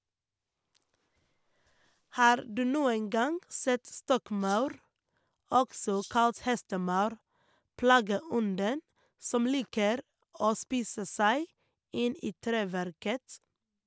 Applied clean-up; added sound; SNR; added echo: none; Rattle (instrument); 19 dB; none.